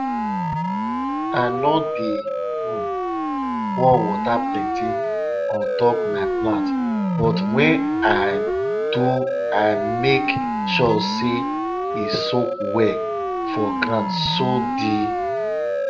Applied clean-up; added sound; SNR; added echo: none; Siren; -1 dB; reverberation time 0.5 s.